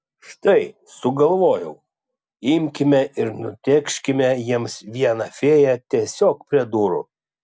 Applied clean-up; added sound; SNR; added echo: none; none; none; none.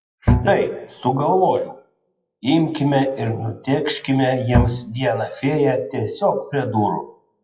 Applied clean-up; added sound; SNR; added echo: classical method WPE with log-MMSE.